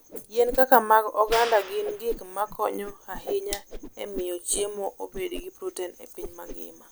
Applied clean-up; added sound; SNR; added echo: none; Whoosh, swoosh, swish + Clapping; 13 dB; none.